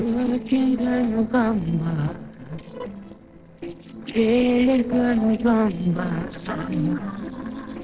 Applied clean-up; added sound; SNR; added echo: neural separator model SepFormer DNS4.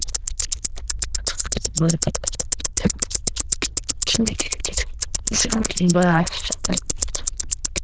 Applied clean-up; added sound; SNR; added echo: neural diffusion model UNIVERSE++.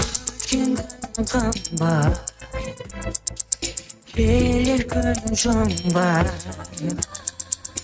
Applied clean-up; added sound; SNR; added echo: neural mask model RNNoise.